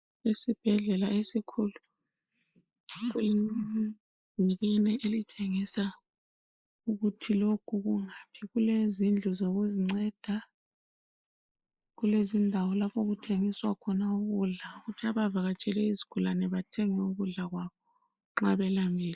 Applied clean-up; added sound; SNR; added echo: neural mask model Resemble Enhance denoiser.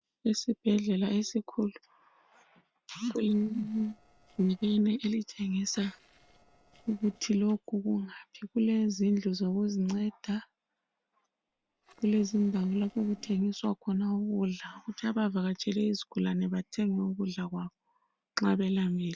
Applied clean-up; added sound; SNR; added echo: neural separator model SepFormer DNS4.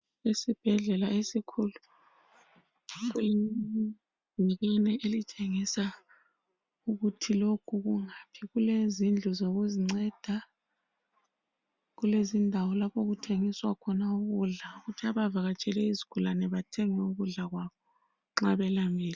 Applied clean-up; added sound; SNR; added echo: none; none; none; none.